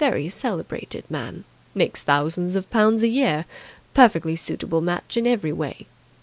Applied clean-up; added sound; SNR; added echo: none; none; none; none.